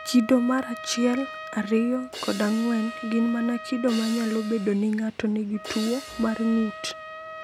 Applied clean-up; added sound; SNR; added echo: none; Trumpet + Crash cymbal; 13 dB; none.